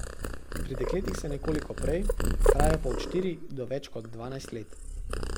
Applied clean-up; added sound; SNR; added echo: none; Purr; -4 dB; none.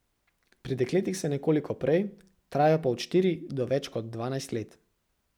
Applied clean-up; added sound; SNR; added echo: none; none; none; none.